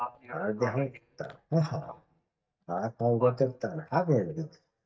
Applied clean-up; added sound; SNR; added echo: neural mask model DeepFilterNet 3.